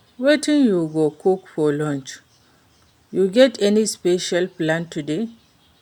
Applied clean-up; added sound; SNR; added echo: none; none; none; none.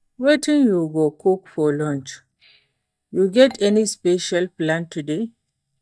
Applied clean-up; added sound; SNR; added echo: neural mask model DeepFilterNet 3.